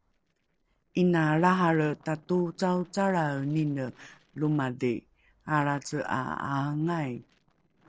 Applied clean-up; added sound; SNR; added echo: neural separator model SepFormer DNS4.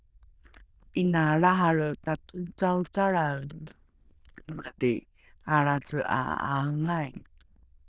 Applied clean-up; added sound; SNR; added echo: neural diffusion model UNIVERSE++.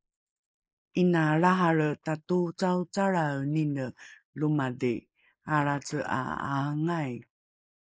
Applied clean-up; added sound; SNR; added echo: neural mask model Resemble Enhance denoiser.